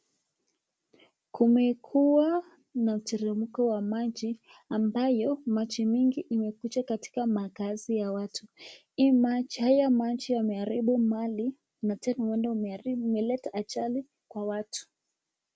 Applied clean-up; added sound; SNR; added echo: none; none; none; none.